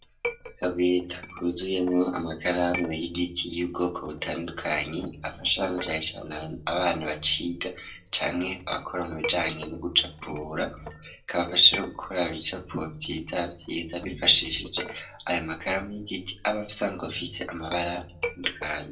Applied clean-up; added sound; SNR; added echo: none; Chink, clink; 15 dB; reverberation time 0.2 s.